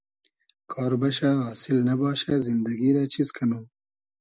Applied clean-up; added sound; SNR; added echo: none; none; none; none.